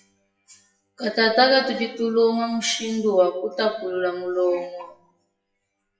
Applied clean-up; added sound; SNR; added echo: classical method WPE with log-MMSE.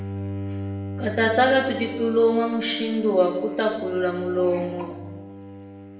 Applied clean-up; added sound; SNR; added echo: none; Bowed string instrument; 9 dB; reverberation time 0.8 s.